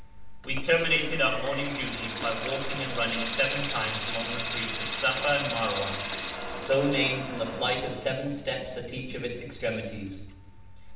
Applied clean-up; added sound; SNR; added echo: none; Sink (filling or washing) / Water tap, faucet; 7 dB; reverberation time 0.8 s.